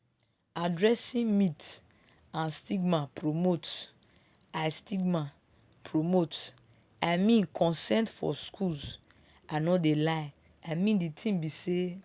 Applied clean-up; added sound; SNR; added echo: none; none; none; none.